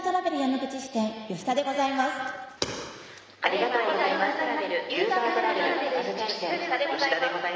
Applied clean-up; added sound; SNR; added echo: none; none; none; none.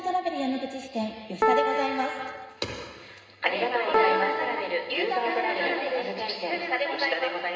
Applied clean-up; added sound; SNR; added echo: none; Piano; 1 dB; reverberation time 0.2 s.